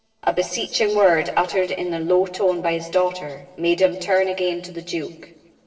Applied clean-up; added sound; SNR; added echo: neural separator model SepFormer DNS4.